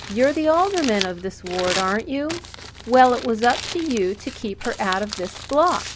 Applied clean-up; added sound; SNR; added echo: none; Crumpling, crinkling; 12 dB; none.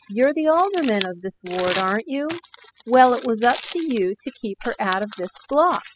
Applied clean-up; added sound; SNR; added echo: classical method spectral subtraction.